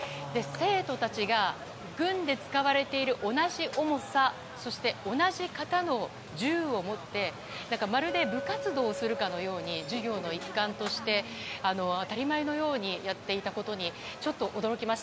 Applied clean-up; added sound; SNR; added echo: none; Chink, clink; 16 dB; none.